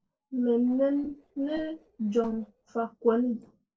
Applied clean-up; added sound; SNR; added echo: neural separator model SepFormer DNS4.